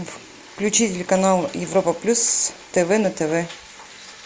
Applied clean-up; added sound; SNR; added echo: none; none; none; none.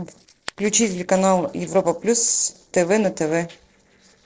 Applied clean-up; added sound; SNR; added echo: neural separator model SepFormer DNS4.